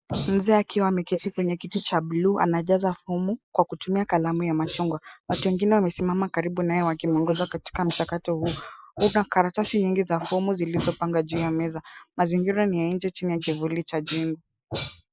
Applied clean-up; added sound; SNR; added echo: neural mask model Resemble Enhance denoiser.